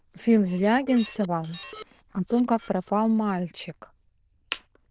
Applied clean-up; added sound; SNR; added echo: neural diffusion model UNIVERSE++.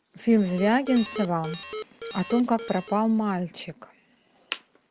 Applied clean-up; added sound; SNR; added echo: none; Alarm; 12 dB; none.